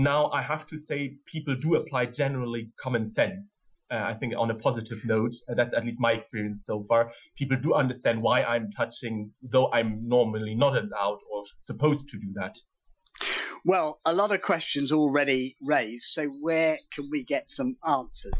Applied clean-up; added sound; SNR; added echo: classical method Wiener filter.